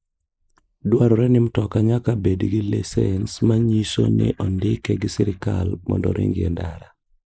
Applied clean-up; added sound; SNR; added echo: neural mask model Resemble Enhance denoiser.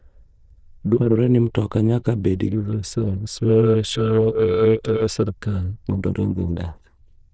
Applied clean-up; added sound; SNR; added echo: neural diffusion model UNIVERSE++.